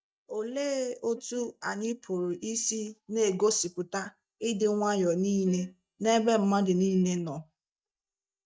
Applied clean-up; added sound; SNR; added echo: neural mask model DeepFilterNet 3.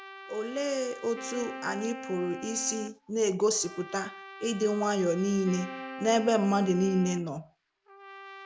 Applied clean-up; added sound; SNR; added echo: none; Wind instrument, woodwind instrument + Trumpet; 13 dB; none.